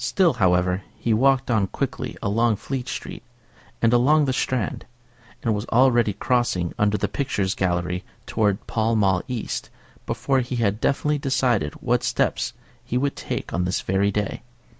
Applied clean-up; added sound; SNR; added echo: none; none; none; none.